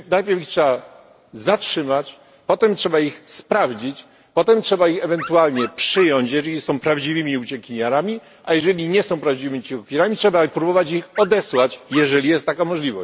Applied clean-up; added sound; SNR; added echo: none; Dog; 14 dB; none.